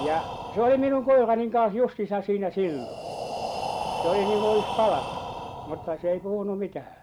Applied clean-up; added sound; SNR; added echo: none; Breathing; 8 dB; none.